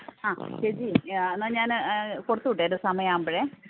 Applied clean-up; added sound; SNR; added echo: none; none; none; none.